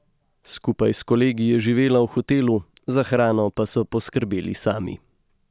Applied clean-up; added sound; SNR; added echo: none; none; none; none.